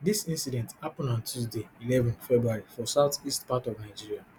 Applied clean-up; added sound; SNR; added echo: none; none; none; none.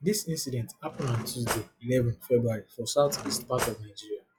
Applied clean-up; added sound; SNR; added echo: classical method log-MMSE.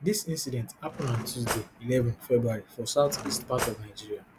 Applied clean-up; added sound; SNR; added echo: none; Cutlery, silverware / Drawer open or close; 8 dB; none.